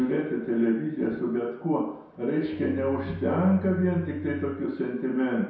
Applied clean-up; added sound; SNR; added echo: none; Bowed string instrument; 14 dB; reverberation time 0.7 s.